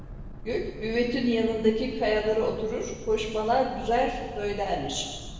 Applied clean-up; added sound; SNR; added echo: none; Boat, Water vehicle; 12 dB; reverberation time 1.2 s.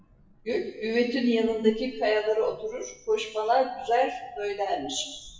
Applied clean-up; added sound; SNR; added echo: classical method WPE with log-MMSE.